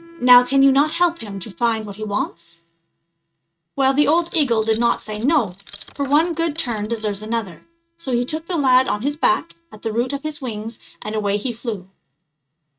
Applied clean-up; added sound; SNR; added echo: neural mask model RNNoise.